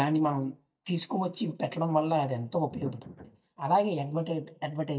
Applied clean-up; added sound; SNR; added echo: neural mask model DeepFilterNet 3.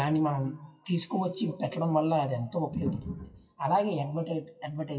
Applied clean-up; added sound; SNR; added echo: classical method WPE with log-MMSE.